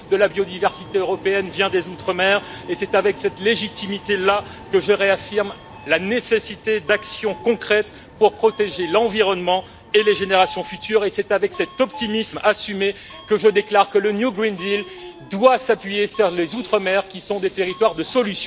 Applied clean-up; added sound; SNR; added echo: none; Subway, metro, underground; 19 dB; none.